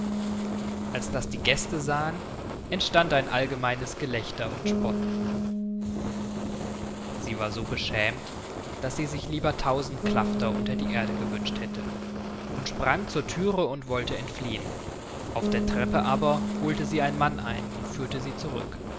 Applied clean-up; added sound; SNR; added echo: none; Fire + Bass guitar; 1 dB; none.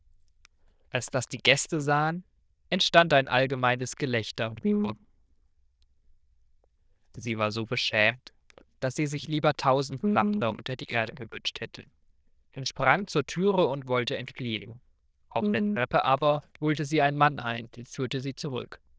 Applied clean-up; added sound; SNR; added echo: neural diffusion model UNIVERSE++.